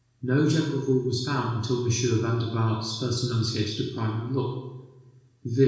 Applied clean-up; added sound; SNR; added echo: none; none; none; reverberation time 1.1 s.